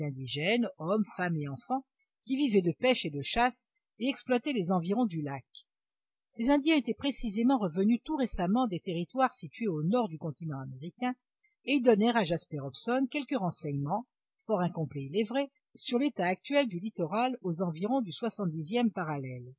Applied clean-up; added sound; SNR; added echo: none; none; none; none.